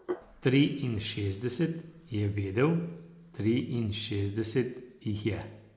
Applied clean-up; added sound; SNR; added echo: none; Hands; 19 dB; none.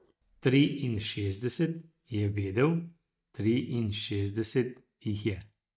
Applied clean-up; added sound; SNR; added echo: neural mask model DeepFilterNet 3.